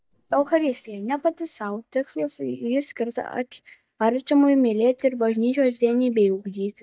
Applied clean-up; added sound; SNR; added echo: neural mask model DeepFilterNet 3.